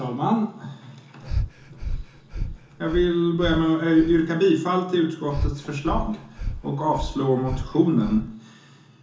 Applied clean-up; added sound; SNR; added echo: none; Breathing; 7 dB; reverberation time 0.7 s.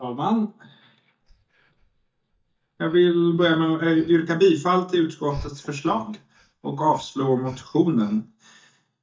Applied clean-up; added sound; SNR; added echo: neural mask model DeepFilterNet 3.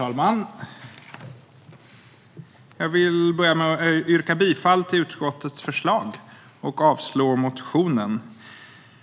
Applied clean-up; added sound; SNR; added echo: none; none; none; none.